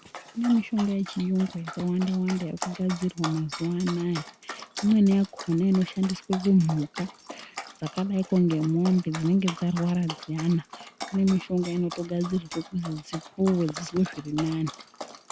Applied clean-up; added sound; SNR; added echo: none; Dog; 15 dB; none.